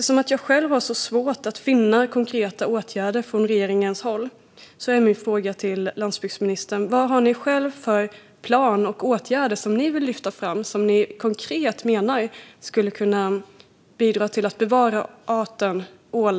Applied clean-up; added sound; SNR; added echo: none; none; none; none.